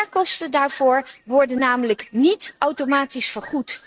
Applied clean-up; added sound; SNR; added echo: neural mask model RNNoise.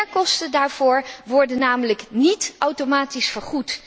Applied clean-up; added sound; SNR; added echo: none; none; none; none.